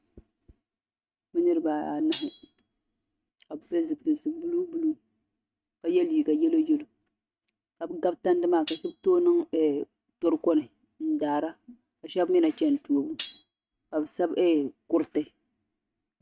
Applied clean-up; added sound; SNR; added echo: neural mask model RNNoise.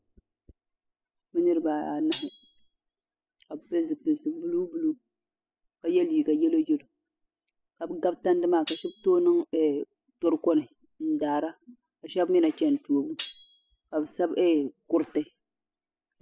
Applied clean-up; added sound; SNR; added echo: classical method spectral subtraction.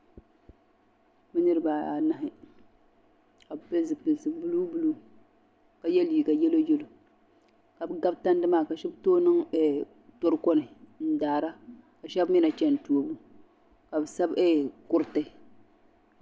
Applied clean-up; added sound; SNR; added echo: none; none; none; none.